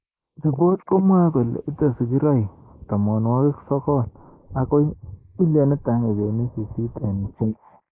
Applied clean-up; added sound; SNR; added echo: neural mask model Resemble Enhance denoiser.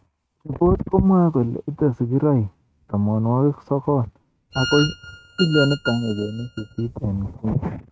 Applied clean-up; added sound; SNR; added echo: neural mask model RNNoise.